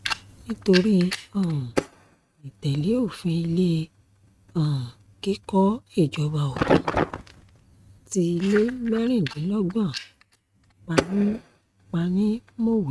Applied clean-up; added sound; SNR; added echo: neural mask model RNNoise.